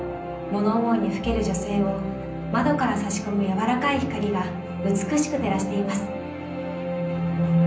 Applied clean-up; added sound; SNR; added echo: none; none; none; reverberation time 0.6 s.